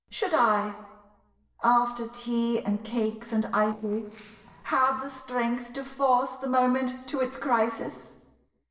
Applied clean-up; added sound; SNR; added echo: neural separator model SepFormer DNS4.